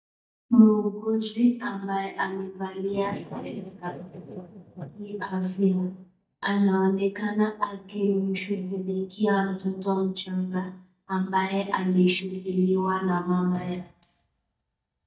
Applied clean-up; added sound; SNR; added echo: neural mask model DeepFilterNet 3.